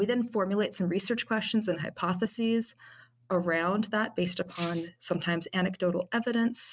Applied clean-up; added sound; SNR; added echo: neural mask model RNNoise.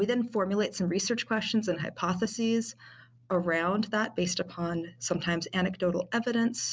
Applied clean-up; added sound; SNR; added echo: none; none; none; none.